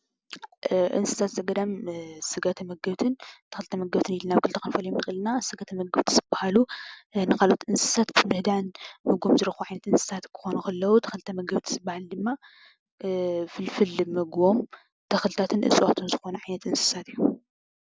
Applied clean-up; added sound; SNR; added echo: none; none; none; none.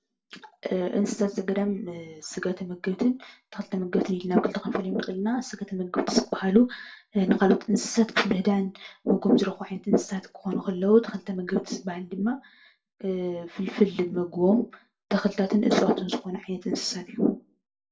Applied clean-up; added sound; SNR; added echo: none; none; none; reverberation time 0.2 s.